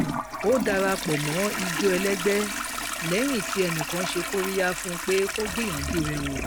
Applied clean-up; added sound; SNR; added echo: none; Toilet flush; 3 dB; none.